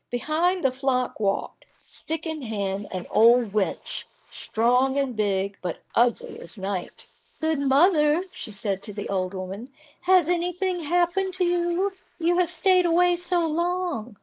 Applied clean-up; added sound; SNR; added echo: neural mask model Resemble Enhance denoiser.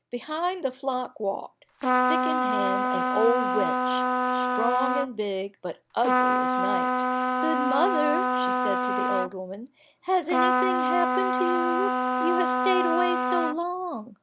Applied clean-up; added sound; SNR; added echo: none; Trumpet; -4 dB; none.